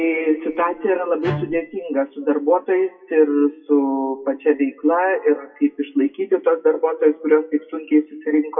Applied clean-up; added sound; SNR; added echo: classical method WPE with log-MMSE.